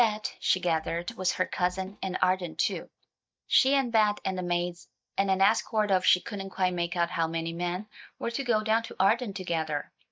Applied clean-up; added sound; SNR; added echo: neural mask model DeepFilterNet 3.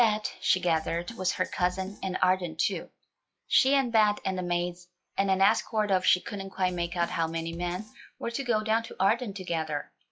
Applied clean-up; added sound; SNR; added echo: classical method log-MMSE.